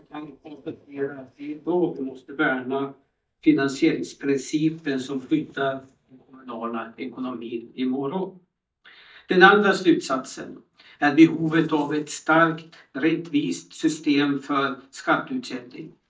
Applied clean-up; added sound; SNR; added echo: neural mask model DeepFilterNet 3.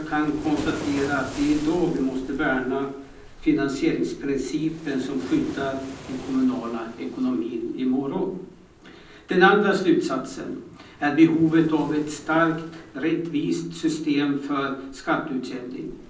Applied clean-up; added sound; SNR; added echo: none; Waves, surf; 18 dB; reverberation time 0.6 s.